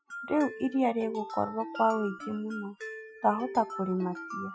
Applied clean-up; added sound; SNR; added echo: classical method Wiener filter.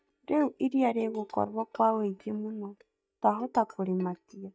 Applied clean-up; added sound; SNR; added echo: neural mask model DeepFilterNet 3.